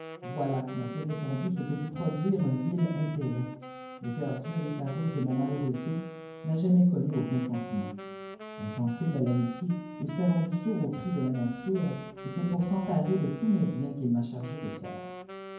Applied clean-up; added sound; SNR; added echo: none; Wind instrument, woodwind instrument; 13 dB; reverberation time 0.9 s.